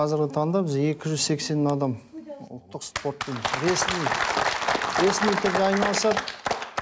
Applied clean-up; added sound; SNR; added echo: none; none; none; none.